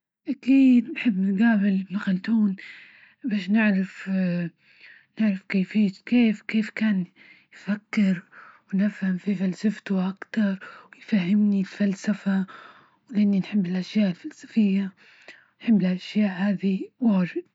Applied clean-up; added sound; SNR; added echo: none; none; none; none.